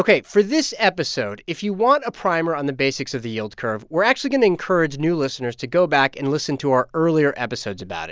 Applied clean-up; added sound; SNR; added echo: none; none; none; none.